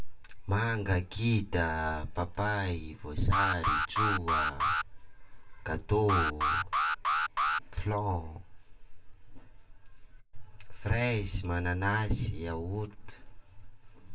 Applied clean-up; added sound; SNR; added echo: none; Alarm; -2 dB; reverberation time 0.2 s.